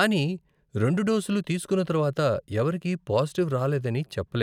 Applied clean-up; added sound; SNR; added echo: none; none; none; none.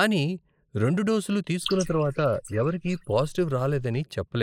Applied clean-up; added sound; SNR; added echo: neural mask model Resemble Enhance denoiser.